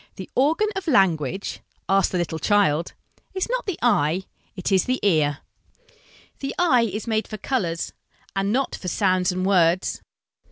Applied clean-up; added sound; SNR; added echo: none; none; none; none.